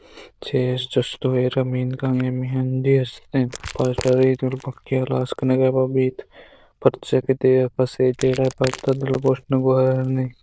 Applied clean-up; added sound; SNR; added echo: neural diffusion model UNIVERSE++.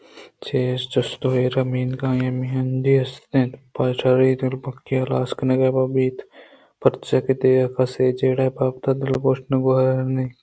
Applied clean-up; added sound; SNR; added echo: none; none; none; none.